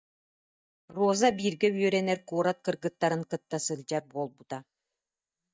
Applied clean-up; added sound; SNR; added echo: neural mask model DeepFilterNet 3.